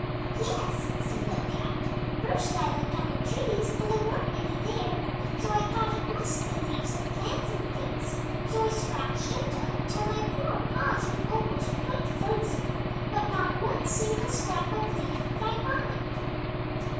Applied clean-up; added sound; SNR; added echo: none; Engine / Aircraft; -4 dB; reverberation time 0.6 s.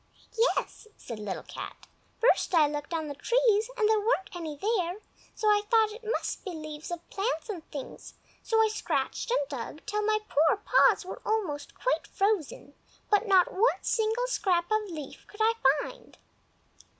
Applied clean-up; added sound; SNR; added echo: none; none; none; none.